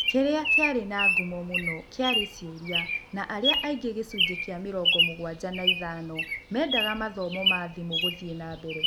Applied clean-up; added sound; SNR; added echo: none; Bird vocalization, bird call, bird song; -2 dB; none.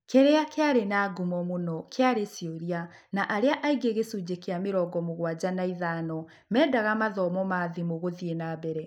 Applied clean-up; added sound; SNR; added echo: none; none; none; none.